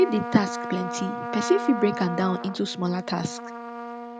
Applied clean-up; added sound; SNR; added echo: none; Trumpet; 7 dB; none.